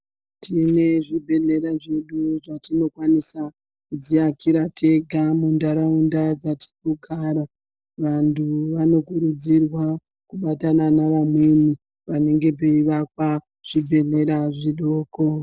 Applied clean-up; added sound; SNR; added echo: neural separator model SepFormer DNS4.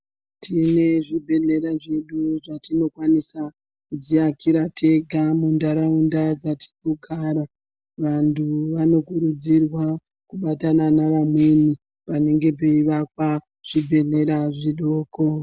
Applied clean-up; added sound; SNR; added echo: none; Rattle (instrument); 17 dB; none.